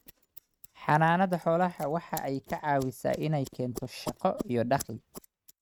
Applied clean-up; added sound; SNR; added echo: neural mask model RNNoise.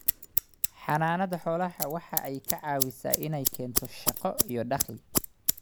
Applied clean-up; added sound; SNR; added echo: none; Scissors; 0 dB; none.